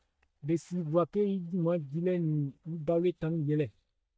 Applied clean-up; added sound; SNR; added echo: neural mask model DeepFilterNet 3.